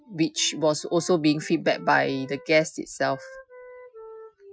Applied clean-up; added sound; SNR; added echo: classical method Wiener filter.